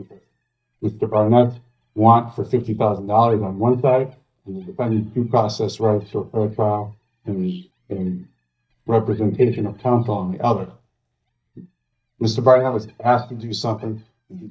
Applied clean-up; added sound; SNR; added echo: neural mask model DeepFilterNet 3.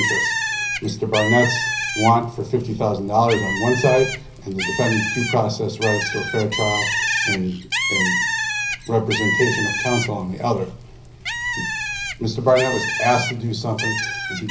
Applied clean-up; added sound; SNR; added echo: none; Bird; 3 dB; reverberation time 0.5 s.